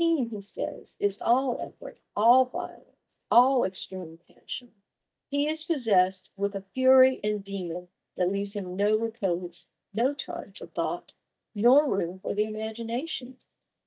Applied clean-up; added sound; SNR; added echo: neural mask model DeepFilterNet 3.